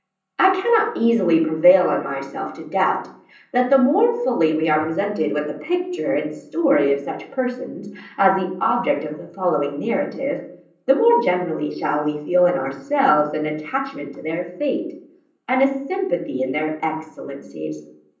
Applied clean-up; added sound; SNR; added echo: none; none; none; reverberation time 0.6 s.